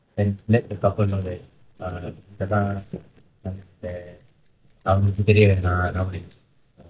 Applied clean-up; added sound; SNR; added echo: neural mask model DeepFilterNet 3.